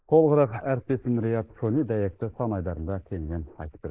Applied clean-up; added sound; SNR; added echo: neural mask model Resemble Enhance denoiser.